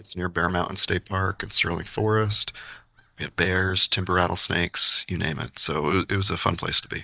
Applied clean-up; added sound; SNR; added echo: neural mask model DeepFilterNet 3.